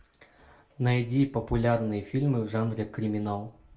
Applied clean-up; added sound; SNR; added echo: none; none; none; reverberation time 0.2 s.